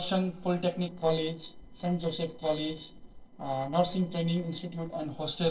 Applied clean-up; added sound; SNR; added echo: neural separator model SepFormer DNS4.